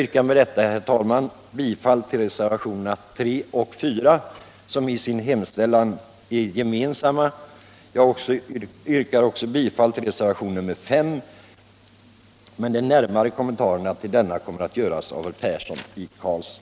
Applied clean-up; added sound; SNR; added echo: none; none; none; none.